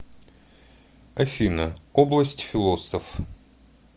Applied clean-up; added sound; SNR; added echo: none; none; none; none.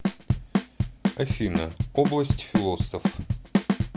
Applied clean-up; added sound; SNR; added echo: none; Bass drum / Snare drum / Drum kit; -3 dB; none.